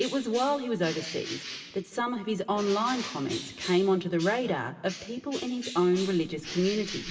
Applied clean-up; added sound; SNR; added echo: none; Bird; 13 dB; reverberation time 2.9 s.